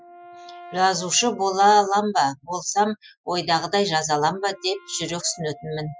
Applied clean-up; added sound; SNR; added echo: classical method Wiener filter.